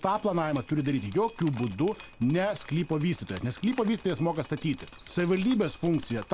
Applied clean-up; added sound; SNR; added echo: none; Drip; 15 dB; none.